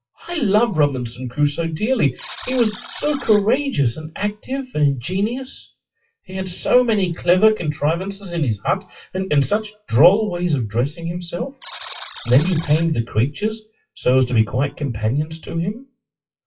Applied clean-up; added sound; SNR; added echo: classical method WPE with log-MMSE.